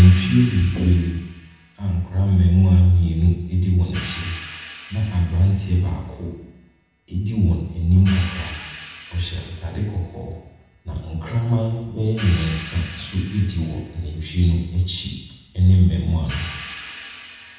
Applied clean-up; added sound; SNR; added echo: none; Hi-hat; 20 dB; reverberation time 1.0 s.